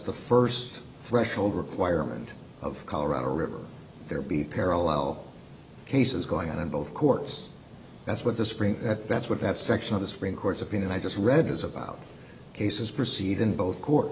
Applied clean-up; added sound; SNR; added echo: none; none; none; none.